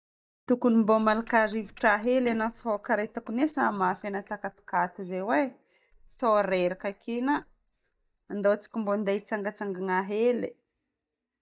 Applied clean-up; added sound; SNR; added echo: neural mask model DeepFilterNet 3.